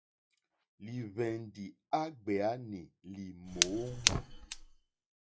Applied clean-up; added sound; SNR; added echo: classical method log-MMSE.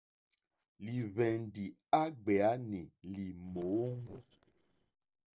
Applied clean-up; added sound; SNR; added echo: neural separator model SepFormer DNS4.